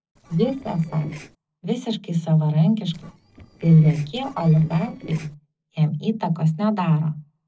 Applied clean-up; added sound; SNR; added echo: neural separator model SepFormer DNS4.